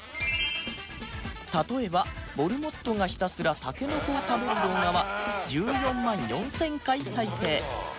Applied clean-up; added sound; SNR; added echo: none; none; none; none.